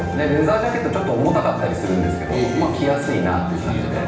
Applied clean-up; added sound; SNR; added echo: none; none; none; reverberation time 0.9 s.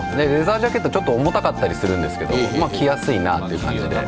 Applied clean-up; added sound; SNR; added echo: none; none; none; none.